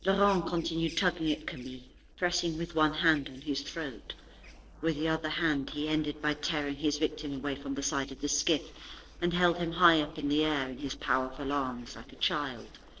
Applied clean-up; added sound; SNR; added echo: neural separator model SepFormer DNS4.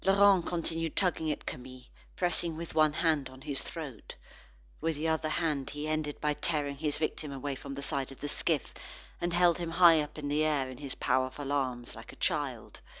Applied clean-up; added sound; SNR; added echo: none; none; none; none.